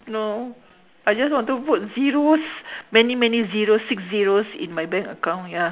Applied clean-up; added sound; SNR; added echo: none; none; none; none.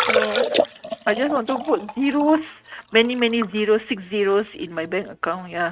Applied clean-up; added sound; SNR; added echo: neural mask model RNNoise.